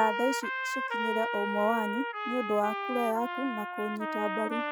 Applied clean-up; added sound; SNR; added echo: classical method Wiener filter.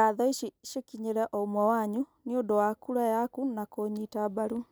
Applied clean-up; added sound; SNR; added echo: none; none; none; none.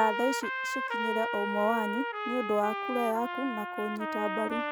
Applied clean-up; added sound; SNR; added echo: none; Trumpet; 2 dB; none.